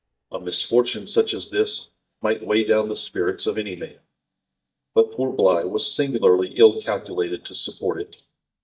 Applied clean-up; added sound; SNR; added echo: neural mask model DeepFilterNet 3.